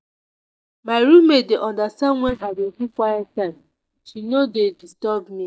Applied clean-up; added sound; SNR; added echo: neural mask model DeepFilterNet 3.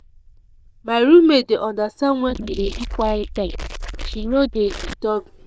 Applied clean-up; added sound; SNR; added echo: neural diffusion model UNIVERSE++.